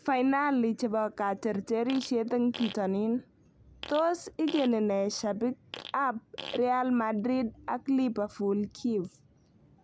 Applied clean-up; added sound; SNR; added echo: none; Fart; 16 dB; none.